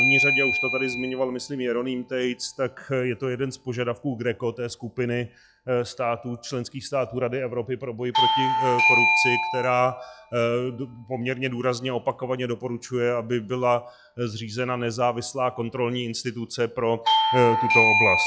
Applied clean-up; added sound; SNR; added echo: classical method log-MMSE.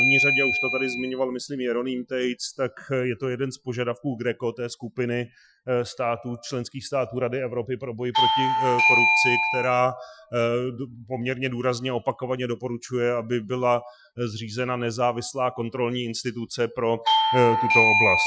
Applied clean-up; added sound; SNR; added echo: classical method Wiener filter.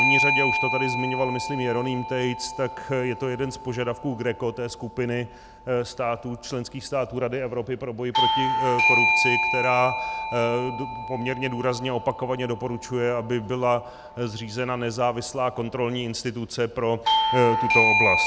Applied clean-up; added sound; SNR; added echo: none; Bell / Doorbell; 0 dB; none.